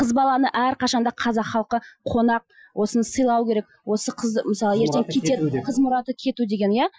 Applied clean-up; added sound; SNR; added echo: classical method Wiener filter.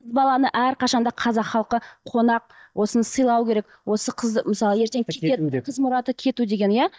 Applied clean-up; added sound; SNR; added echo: neural mask model DeepFilterNet 3.